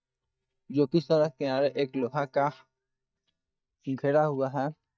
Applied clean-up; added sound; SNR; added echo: neural mask model DeepFilterNet 3.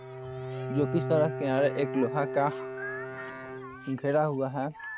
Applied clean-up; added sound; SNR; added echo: none; Bowed string instrument; 7 dB; none.